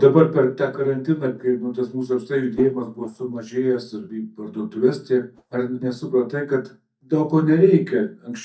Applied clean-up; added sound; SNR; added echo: neural mask model DeepFilterNet 3.